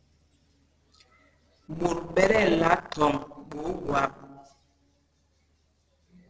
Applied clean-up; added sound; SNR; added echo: neural separator model SepFormer DNS4.